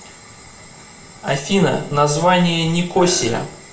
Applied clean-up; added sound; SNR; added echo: none; Burping, eructation; 14 dB; reverberation time 0.2 s.